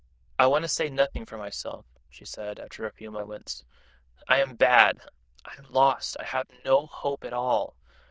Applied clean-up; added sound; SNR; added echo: neural diffusion model UNIVERSE++.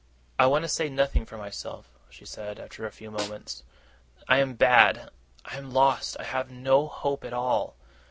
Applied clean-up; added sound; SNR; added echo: none; Snare drum; 15 dB; none.